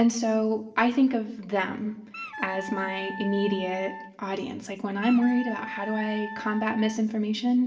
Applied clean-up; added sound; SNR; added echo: none; Wind instrument, woodwind instrument; 12 dB; reverberation time 0.7 s.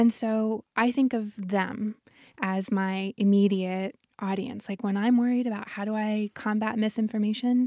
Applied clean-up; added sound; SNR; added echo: none; none; none; none.